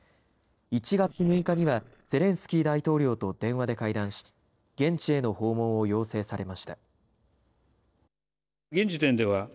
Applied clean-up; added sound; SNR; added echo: neural separator model SepFormer DNS4.